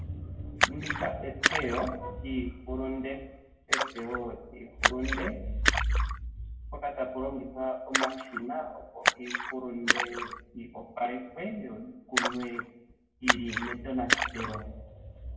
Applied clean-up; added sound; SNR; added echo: none; Splash, splatter; -1 dB; reverberation time 0.8 s.